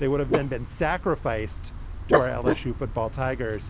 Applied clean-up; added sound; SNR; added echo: none; Dog; 1 dB; none.